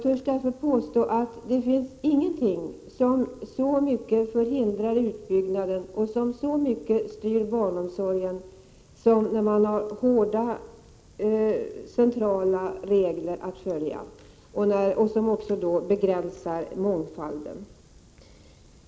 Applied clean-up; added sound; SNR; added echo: none; none; none; none.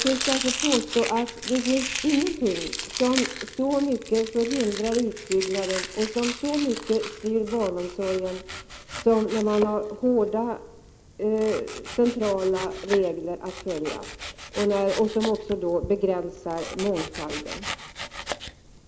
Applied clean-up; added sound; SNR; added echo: none; Domestic sounds, home sounds; 9 dB; none.